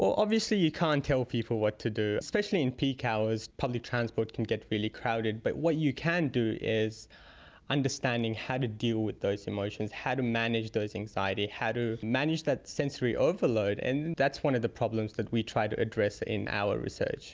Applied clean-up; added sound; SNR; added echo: none; none; none; none.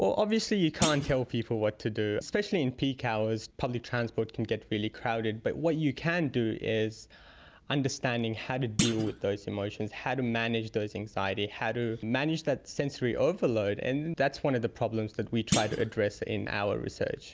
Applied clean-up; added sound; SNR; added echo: none; Thump, thud; 6 dB; none.